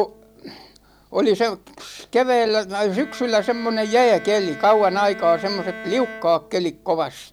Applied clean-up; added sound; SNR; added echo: none; Bowed string instrument; 17 dB; none.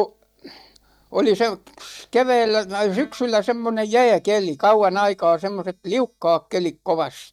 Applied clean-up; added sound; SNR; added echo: neural mask model DeepFilterNet 3.